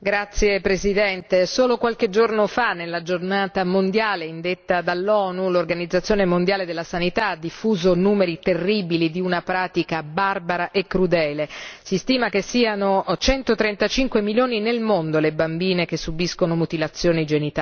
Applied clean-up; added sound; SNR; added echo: none; none; none; none.